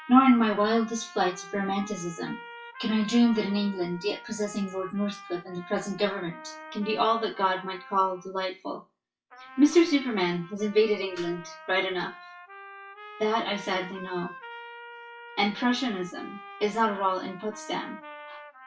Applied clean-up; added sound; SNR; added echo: classical method WPE with log-MMSE.